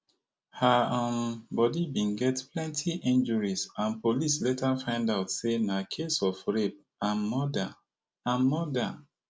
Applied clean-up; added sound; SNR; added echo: none; none; none; none.